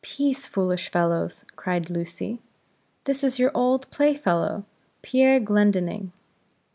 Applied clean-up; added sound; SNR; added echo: none; none; none; none.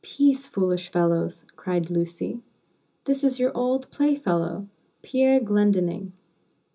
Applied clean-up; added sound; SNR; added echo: none; none; none; reverberation time 0.2 s.